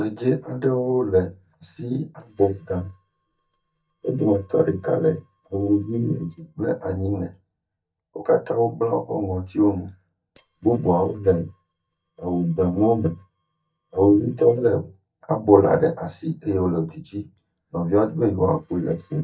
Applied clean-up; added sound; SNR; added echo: neural mask model DeepFilterNet 3.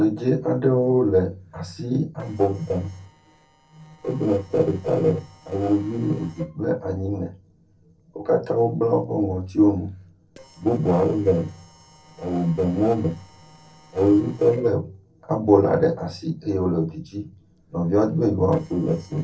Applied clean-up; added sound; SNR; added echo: neural separator model SepFormer DNS4.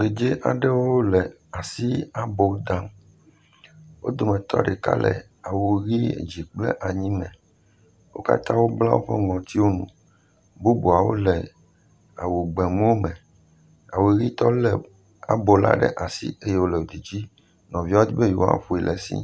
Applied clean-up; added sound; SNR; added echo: none; none; none; none.